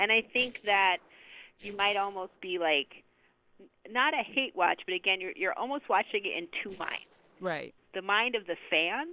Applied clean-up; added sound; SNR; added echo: neural separator model SepFormer DNS4.